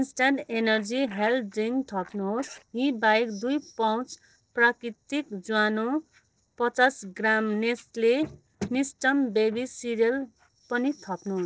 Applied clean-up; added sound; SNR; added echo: neural separator model SepFormer DNS4.